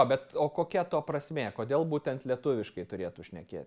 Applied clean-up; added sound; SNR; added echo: none; none; none; none.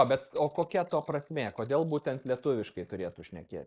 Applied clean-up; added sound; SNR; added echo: neural mask model Resemble Enhance denoiser.